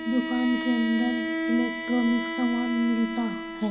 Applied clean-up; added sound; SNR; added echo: none; Bowed string instrument; 5 dB; reverberation time 2.3 s.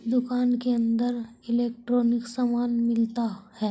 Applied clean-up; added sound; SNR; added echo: none; none; none; none.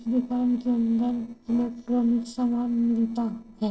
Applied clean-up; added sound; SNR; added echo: neural separator model SepFormer DNS4.